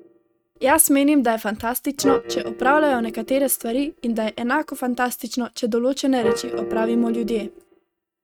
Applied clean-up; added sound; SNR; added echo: neural mask model RNNoise.